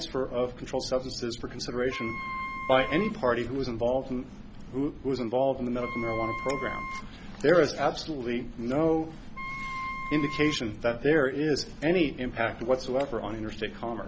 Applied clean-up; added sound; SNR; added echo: none; Wind instrument, woodwind instrument; 9 dB; none.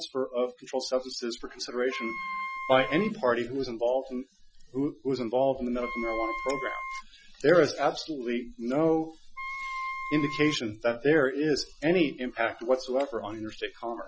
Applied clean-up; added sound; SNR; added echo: classical method Wiener filter.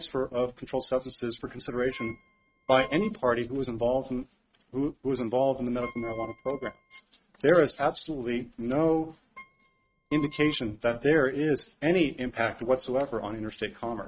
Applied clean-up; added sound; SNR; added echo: neural mask model RNNoise.